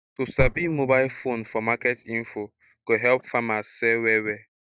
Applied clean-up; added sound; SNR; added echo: neural mask model DeepFilterNet 3.